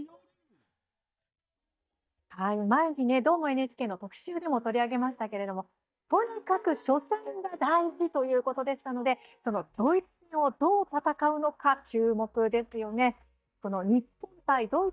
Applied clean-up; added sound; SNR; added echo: neural mask model DeepFilterNet 3.